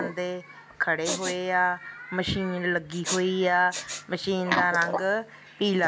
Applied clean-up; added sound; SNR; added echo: none; Respiratory sounds; 9 dB; none.